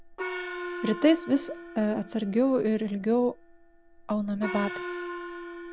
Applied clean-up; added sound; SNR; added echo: none; Gong; 10 dB; none.